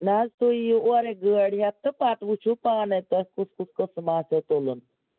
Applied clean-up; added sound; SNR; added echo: none; none; none; none.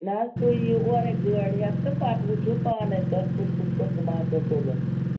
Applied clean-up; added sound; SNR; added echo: none; Engine; -2 dB; reverberation time 0.3 s.